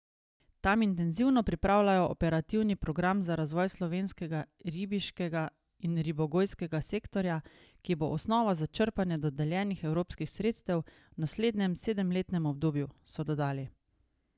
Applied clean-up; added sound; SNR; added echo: none; none; none; none.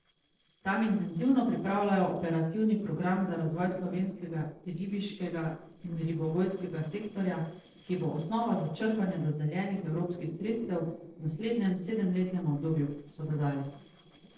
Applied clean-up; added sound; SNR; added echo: neural separator model SepFormer DNS4.